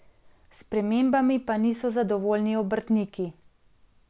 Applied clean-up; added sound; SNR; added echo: none; none; none; none.